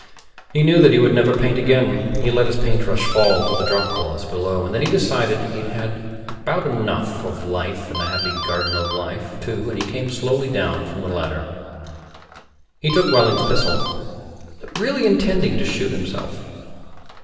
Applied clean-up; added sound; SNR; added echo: none; Doorbell; 12 dB; reverberation time 2.5 s.